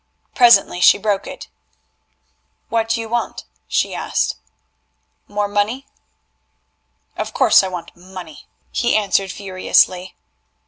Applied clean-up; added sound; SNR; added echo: none; none; none; none.